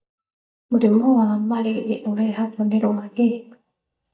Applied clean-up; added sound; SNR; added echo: neural mask model DeepFilterNet 3.